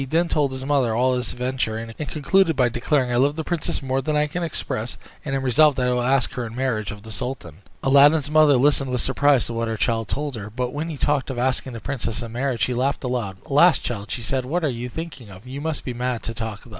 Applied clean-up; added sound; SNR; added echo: none; none; none; none.